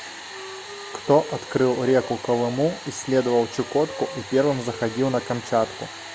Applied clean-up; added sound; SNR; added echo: none; Wind instrument, woodwind instrument; 18 dB; none.